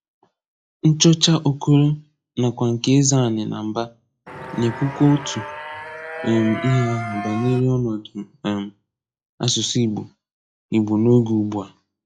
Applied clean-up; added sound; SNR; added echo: classical method log-MMSE.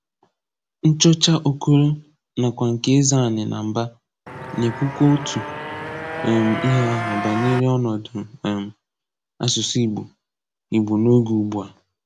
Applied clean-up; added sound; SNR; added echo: none; Motorcycle; 7 dB; none.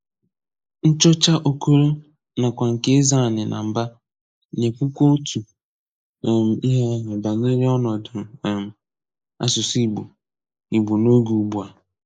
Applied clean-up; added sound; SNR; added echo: neural mask model Resemble Enhance denoiser.